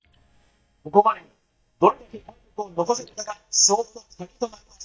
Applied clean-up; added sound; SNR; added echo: neural mask model DeepFilterNet 3.